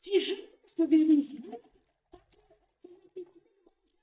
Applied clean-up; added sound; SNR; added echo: neural mask model DeepFilterNet 3.